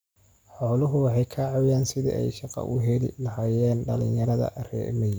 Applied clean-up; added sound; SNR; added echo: none; none; none; none.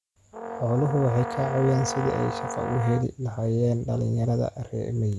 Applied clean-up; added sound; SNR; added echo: none; Brass instrument; 7 dB; none.